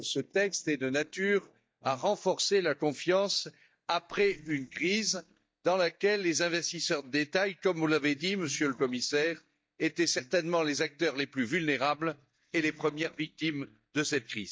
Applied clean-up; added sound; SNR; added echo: neural mask model DeepFilterNet 3.